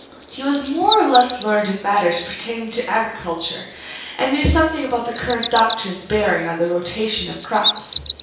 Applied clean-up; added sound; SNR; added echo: none; Bird vocalization, bird call, bird song; 10 dB; reverberation time 0.6 s.